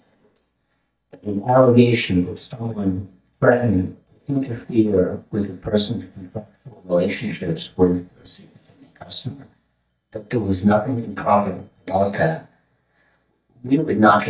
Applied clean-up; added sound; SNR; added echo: neural mask model DeepFilterNet 3.